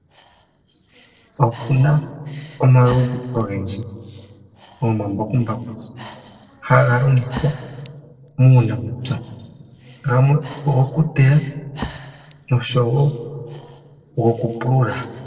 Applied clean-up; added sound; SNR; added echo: neural separator model SepFormer DNS4.